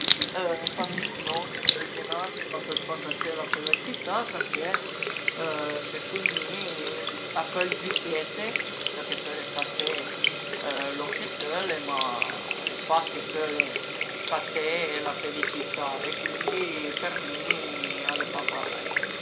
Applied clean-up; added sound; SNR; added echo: none; Sink (filling or washing) / Water tap, faucet; -3 dB; none.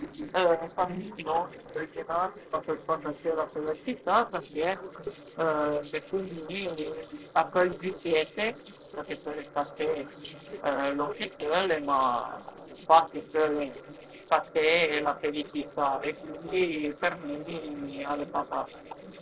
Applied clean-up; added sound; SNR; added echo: neural separator model SepFormer DNS4.